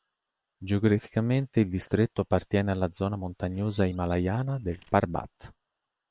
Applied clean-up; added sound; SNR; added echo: neural separator model SepFormer WHAM!.